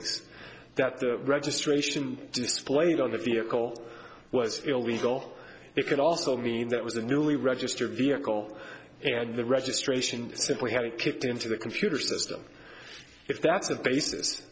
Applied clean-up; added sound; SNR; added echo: none; none; none; none.